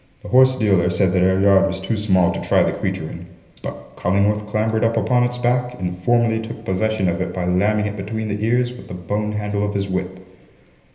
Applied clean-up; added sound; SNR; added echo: none; none; none; reverberation time 0.8 s.